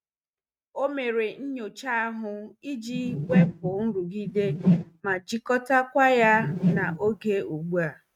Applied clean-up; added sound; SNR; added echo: neural mask model RNNoise.